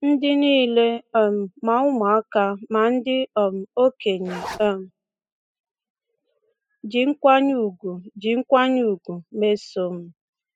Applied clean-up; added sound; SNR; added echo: classical method spectral subtraction.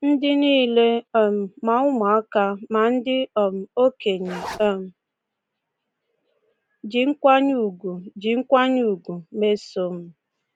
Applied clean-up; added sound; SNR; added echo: none; Zipper (clothing); 12 dB; none.